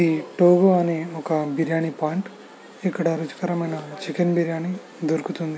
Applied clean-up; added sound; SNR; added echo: none; none; none; none.